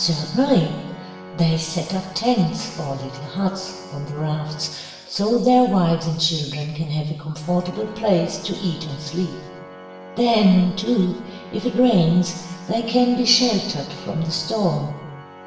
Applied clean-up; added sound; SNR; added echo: none; Organ; 18 dB; reverberation time 1.1 s.